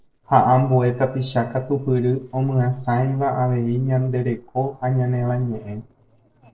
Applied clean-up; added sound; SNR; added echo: neural separator model SepFormer DNS4.